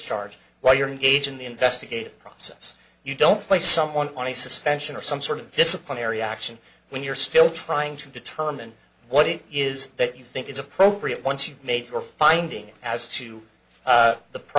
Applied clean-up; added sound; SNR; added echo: none; none; none; none.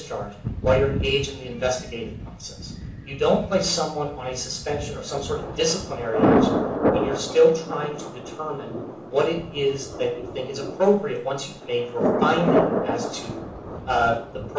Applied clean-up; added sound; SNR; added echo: none; Thunder; 2 dB; reverberation time 0.8 s.